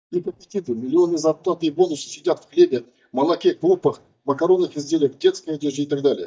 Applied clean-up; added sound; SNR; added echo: neural mask model DeepFilterNet 3.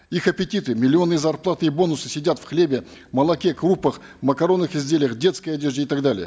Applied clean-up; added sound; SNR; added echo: none; none; none; none.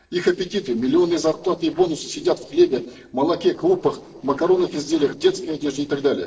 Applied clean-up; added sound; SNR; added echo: neural separator model SepFormer DNS4.